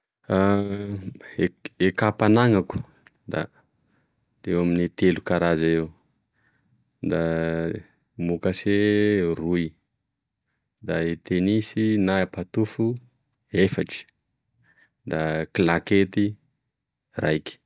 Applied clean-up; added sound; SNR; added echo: none; none; none; none.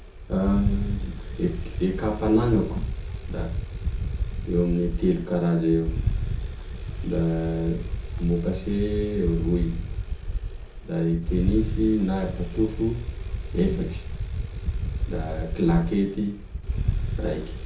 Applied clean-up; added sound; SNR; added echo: none; Bicycle; 2 dB; reverberation time 0.6 s.